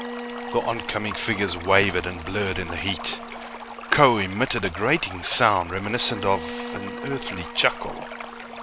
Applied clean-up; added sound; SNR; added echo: none; Bowed string instrument + Stream; 11 dB; none.